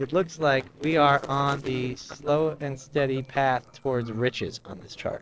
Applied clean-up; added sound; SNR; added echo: neural separator model SepFormer DNS4.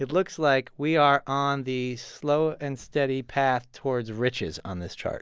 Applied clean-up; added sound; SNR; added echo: none; none; none; none.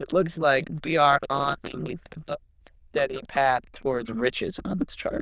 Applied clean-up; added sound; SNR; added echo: neural diffusion model UNIVERSE++.